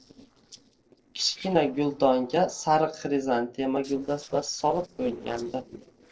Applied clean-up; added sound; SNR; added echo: neural separator model SepFormer DNS4.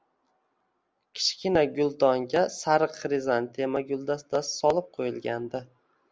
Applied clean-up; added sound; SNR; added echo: none; none; none; none.